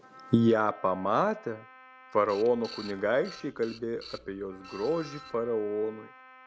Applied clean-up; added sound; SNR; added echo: none; Wind instrument, woodwind instrument + Printer; 19 dB; none.